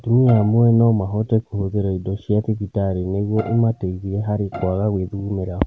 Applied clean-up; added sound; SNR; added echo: none; Bowed string instrument; 18 dB; none.